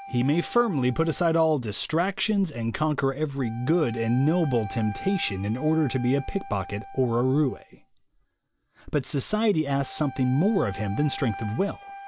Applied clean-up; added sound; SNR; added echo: none; Wind instrument, woodwind instrument; 16 dB; none.